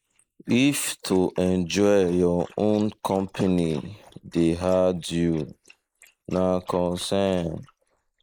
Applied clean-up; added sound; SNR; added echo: neural mask model Resemble Enhance denoiser.